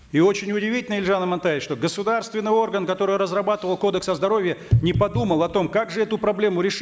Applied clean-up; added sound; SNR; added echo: none; none; none; none.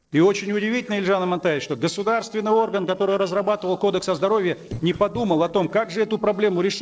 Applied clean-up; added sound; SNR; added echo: neural separator model SepFormer DNS4.